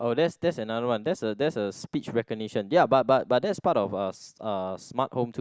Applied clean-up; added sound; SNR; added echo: none; none; none; none.